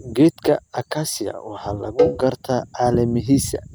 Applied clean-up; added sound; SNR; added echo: none; Cowbell; 5 dB; none.